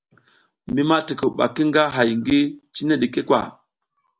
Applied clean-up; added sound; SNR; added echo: none; none; none; none.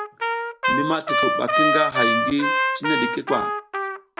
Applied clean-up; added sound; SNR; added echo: none; Trumpet; -4 dB; none.